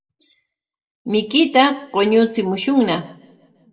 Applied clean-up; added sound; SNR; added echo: none; none; none; reverberation time 0.6 s.